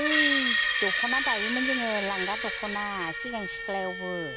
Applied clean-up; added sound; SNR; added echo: none; Screech; -3 dB; none.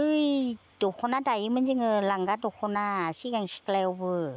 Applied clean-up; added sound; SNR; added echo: none; none; none; none.